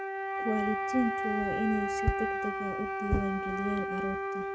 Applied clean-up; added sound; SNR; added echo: none; Wind instrument, woodwind instrument; 0 dB; none.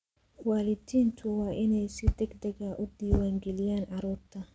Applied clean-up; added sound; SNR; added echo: none; none; none; none.